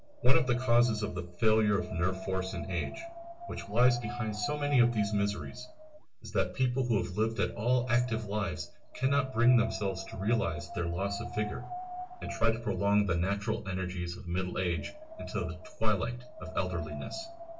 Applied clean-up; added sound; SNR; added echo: none; Wind; 16 dB; reverberation time 0.2 s.